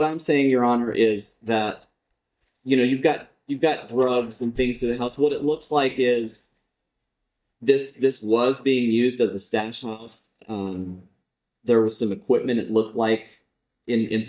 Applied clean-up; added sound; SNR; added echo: neural mask model DeepFilterNet 3.